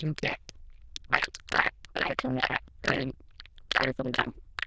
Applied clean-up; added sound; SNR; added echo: neural diffusion model UNIVERSE++.